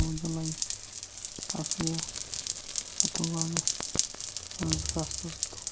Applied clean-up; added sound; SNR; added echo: none; Rain; -3 dB; none.